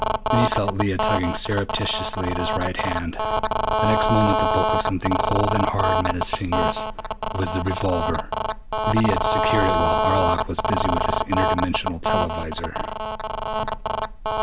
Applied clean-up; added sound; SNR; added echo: none; Telephone; -3 dB; none.